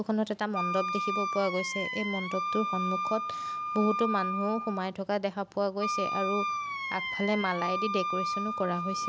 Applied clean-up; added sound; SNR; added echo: none; Wind instrument, woodwind instrument; 2 dB; none.